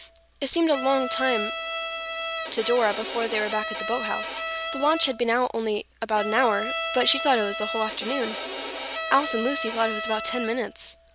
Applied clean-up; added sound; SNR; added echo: none; Bowed string instrument; 6 dB; none.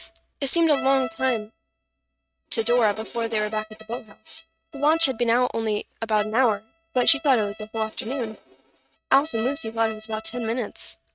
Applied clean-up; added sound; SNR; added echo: neural mask model RNNoise.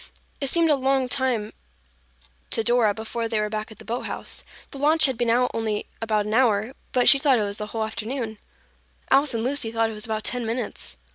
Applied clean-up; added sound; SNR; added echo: none; none; none; none.